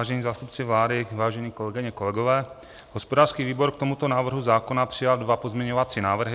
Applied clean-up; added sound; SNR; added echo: none; none; none; none.